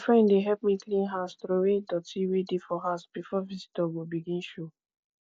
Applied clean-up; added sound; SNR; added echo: none; none; none; none.